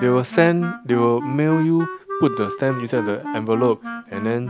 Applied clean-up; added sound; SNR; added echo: none; Wind instrument, woodwind instrument; 10 dB; none.